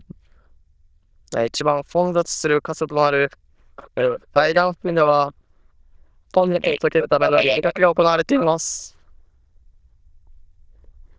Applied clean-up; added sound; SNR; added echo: neural diffusion model UNIVERSE++.